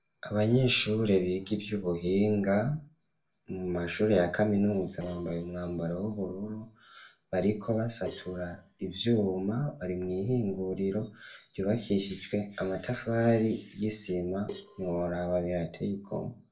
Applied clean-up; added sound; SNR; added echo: neural separator model SepFormer DNS4.